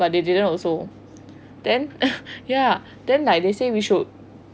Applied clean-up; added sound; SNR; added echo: none; none; none; none.